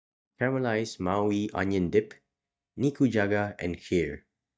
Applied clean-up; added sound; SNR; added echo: neural mask model DeepFilterNet 3.